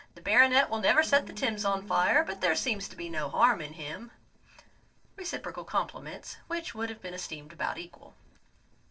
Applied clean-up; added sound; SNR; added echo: neural separator model SepFormer DNS4.